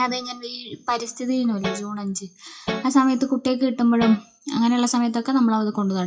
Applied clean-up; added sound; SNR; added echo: classical method WPE with log-MMSE.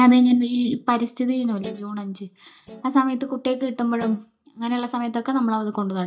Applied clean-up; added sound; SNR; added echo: neural mask model DeepFilterNet 3.